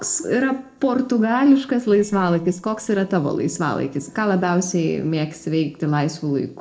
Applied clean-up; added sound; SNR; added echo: neural separator model SepFormer DNS4.